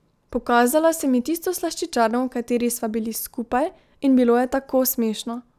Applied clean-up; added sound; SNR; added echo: none; none; none; none.